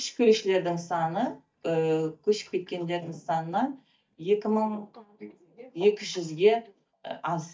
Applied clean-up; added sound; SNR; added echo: neural mask model DeepFilterNet 3.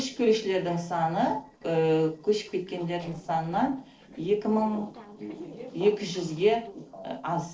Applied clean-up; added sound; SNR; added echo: neural separator model SepFormer DNS4.